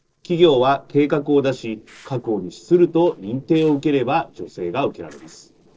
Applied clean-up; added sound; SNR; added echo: neural separator model SepFormer DNS4.